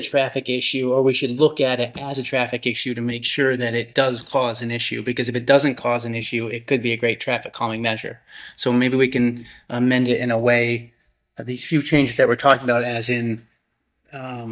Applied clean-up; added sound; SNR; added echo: neural mask model DeepFilterNet 3.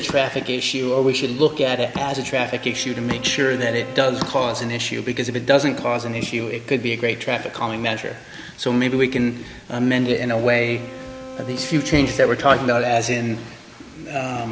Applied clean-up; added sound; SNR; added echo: none; Bowed string instrument; 16 dB; none.